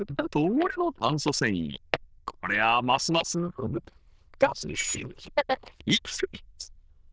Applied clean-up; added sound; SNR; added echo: neural diffusion model UNIVERSE++.